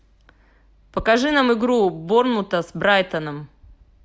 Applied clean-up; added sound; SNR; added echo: none; none; none; none.